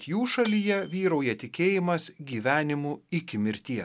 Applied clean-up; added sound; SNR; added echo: none; Tambourine; 3 dB; none.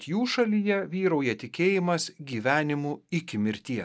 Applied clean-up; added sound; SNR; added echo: neural mask model DeepFilterNet 3.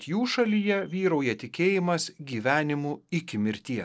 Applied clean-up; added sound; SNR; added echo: neural separator model SepFormer DNS4.